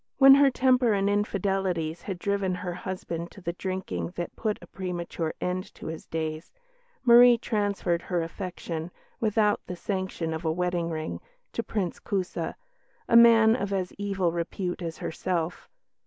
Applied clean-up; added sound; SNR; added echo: none; none; none; none.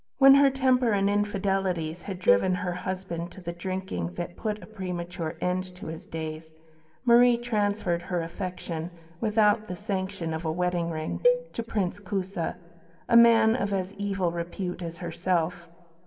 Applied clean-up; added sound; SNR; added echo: none; Cowbell; 4 dB; reverberation time 0.9 s.